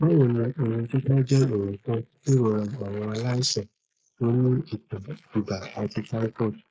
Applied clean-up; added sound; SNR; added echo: neural mask model Resemble Enhance denoiser.